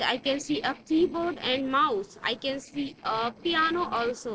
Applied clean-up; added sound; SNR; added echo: neural separator model SepFormer DNS4.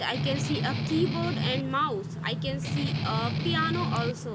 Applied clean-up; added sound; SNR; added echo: none; Strum; 0 dB; none.